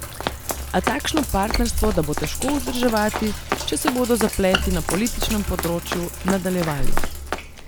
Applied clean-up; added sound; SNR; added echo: none; Run + Sink (filling or washing); 1 dB; none.